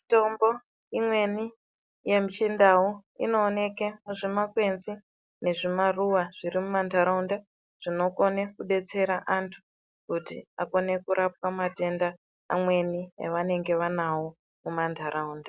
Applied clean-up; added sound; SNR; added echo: none; none; none; none.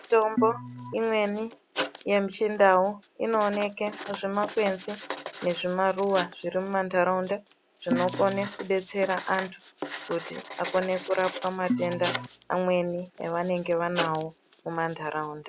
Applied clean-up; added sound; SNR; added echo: none; Writing + Organ; 10 dB; none.